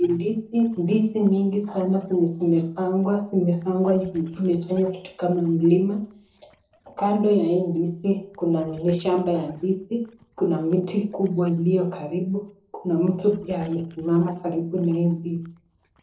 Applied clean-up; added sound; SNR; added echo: neural separator model SepFormer DNS4.